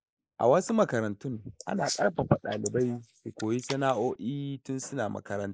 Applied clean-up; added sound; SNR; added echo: neural mask model Resemble Enhance denoiser.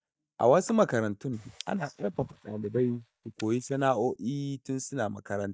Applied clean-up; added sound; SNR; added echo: neural mask model DeepFilterNet 3.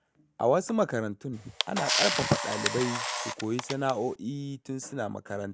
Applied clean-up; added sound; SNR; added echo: none; Camera; 1 dB; none.